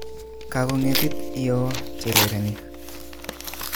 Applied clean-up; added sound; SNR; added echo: none; Piano + Tearing; 0 dB; none.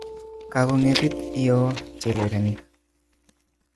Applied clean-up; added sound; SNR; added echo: neural mask model RNNoise.